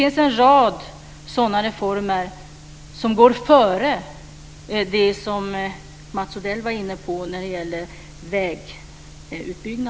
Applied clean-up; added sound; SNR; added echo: none; none; none; none.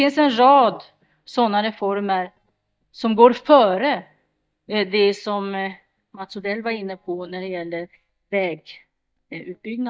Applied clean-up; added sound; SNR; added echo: neural mask model DeepFilterNet 3.